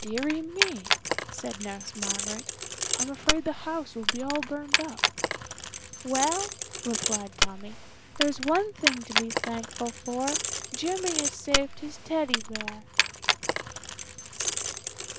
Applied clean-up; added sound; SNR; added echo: none; Keys jangling; -3 dB; none.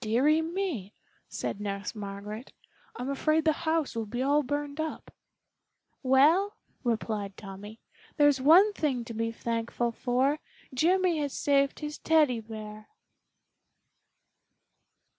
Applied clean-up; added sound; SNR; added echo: none; none; none; none.